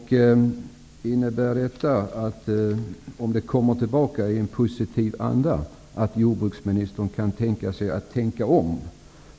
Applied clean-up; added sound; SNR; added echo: none; none; none; none.